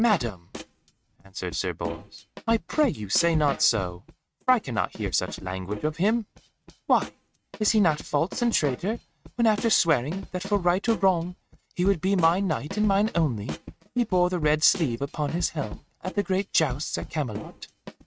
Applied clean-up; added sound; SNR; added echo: neural mask model RNNoise.